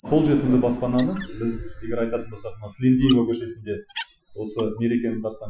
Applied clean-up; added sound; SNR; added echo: classical method Wiener filter.